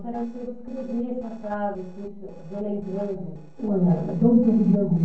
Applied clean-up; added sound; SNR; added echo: neural separator model SepFormer DNS4.